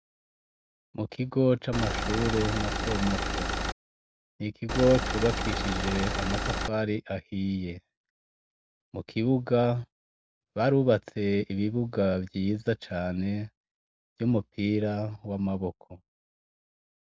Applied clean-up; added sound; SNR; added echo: none; Engine; 1 dB; none.